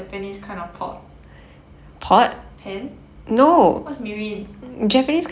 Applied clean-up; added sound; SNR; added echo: none; none; none; none.